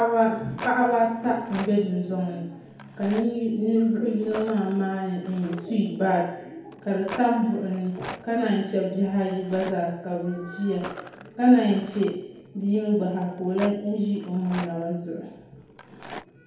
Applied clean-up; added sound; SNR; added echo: none; Rattle; 18 dB; reverberation time 1.9 s.